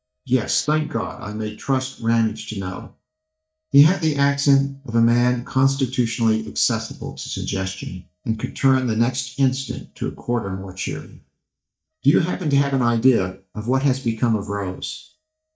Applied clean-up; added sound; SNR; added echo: neural mask model DeepFilterNet 3.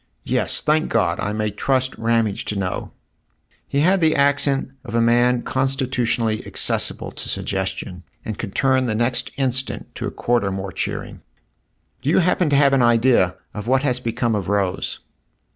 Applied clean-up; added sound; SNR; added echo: none; none; none; none.